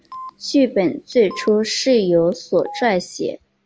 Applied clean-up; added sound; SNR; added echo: none; Telephone; 20 dB; none.